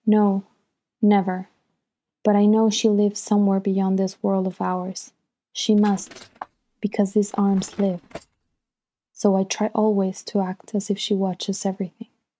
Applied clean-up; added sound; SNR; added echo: neural mask model RNNoise.